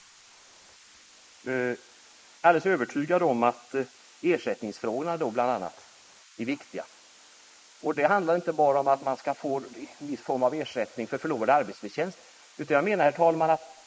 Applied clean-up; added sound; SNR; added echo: neural mask model Resemble Enhance denoiser.